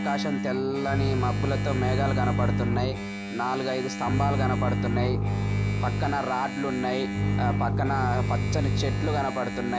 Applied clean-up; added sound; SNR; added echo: none; Engine + Bowed string instrument; -3 dB; none.